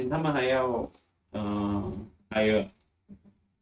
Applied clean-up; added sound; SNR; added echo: neural mask model RNNoise.